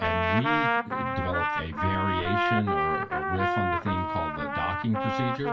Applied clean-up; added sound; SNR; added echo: none; Trumpet; -3 dB; reverberation time 0.1 s.